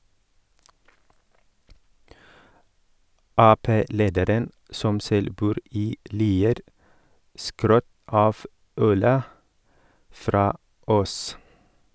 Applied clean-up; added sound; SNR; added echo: none; none; none; none.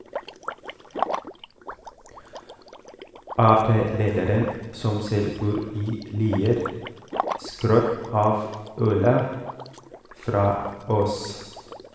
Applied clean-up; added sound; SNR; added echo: none; Liquid; 12 dB; reverberation time 1.1 s.